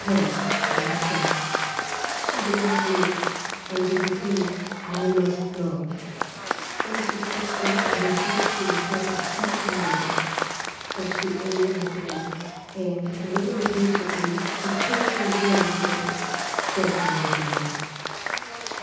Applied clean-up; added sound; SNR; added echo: none; Applause / Crowd / Cheering; 0 dB; reverberation time 1.3 s.